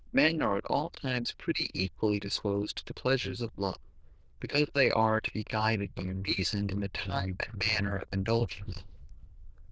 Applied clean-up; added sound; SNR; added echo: neural diffusion model UNIVERSE++.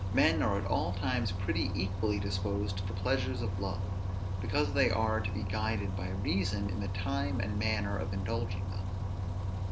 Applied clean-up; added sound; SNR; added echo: none; Bus; -1 dB; none.